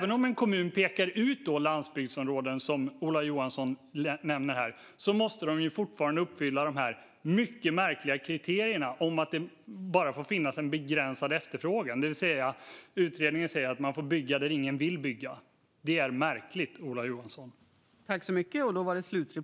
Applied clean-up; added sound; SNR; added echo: none; none; none; none.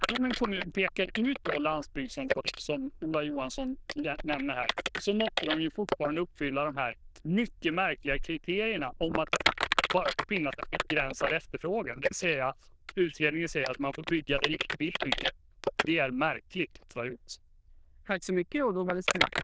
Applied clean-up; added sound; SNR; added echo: neural diffusion model UNIVERSE++.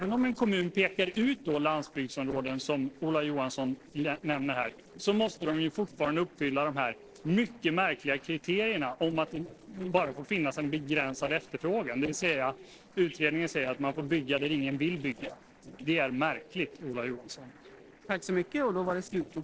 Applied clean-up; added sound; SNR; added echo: neural separator model SepFormer DNS4.